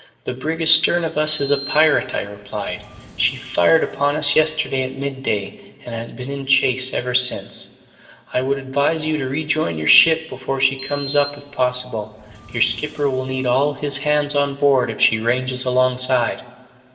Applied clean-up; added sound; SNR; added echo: none; Sliding door; 18 dB; reverberation time 2.2 s.